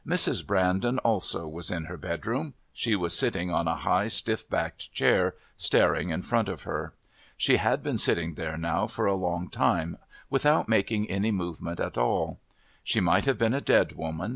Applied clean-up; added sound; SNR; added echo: none; none; none; none.